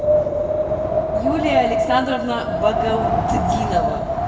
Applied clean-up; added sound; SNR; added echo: none; Wind; -4 dB; reverberation time 2.1 s.